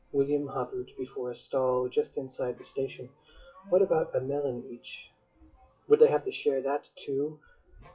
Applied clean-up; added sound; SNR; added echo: classical method WPE with log-MMSE.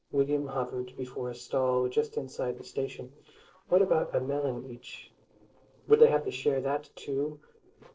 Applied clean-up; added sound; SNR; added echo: neural separator model SepFormer DNS4.